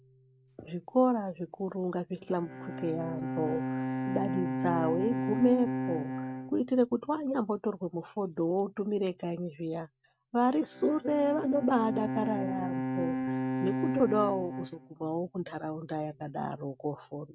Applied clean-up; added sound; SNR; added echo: neural mask model RNNoise.